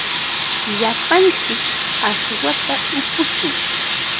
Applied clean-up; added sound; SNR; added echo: none; Sink (filling or washing) / Water tap, faucet; -1 dB; none.